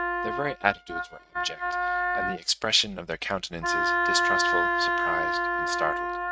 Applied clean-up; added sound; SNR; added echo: neural mask model RNNoise.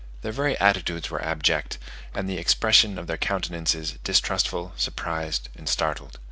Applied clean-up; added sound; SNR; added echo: none; none; none; none.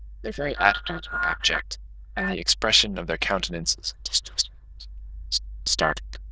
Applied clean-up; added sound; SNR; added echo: neural diffusion model UNIVERSE++.